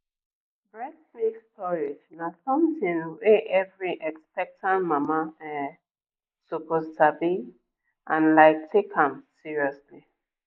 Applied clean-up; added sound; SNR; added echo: neural mask model Resemble Enhance denoiser.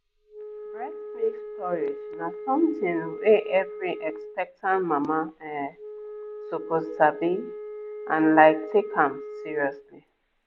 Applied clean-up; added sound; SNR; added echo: none; Wind instrument, woodwind instrument; 12 dB; none.